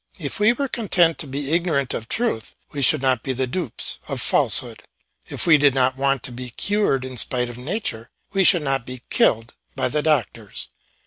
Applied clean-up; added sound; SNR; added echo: none; none; none; none.